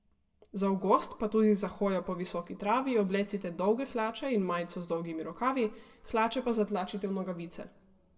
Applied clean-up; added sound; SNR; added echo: none; none; none; reverberation time 1.1 s.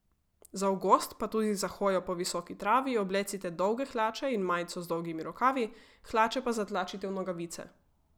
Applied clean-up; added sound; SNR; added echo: none; none; none; none.